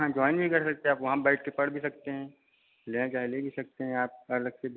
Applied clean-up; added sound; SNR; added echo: none; none; none; none.